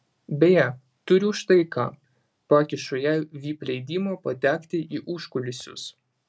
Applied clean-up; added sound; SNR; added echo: none; none; none; none.